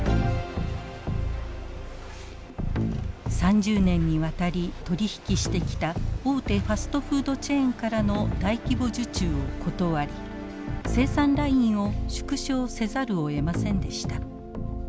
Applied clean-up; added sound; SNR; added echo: none; none; none; none.